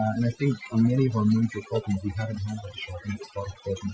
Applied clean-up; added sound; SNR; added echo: classical method Wiener filter.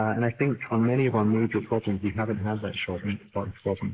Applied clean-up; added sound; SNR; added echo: neural mask model Resemble Enhance denoiser.